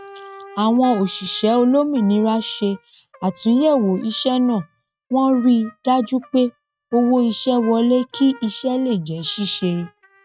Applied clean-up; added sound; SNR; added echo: neural mask model RNNoise.